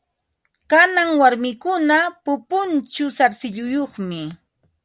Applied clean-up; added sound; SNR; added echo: none; none; none; none.